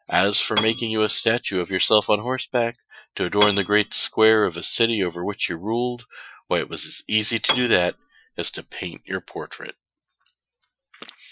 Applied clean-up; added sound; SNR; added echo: classical method Wiener filter.